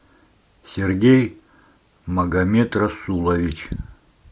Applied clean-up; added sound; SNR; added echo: none; none; none; none.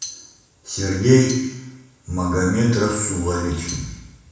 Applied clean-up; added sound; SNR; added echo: none; Tambourine; 15 dB; reverberation time 1.0 s.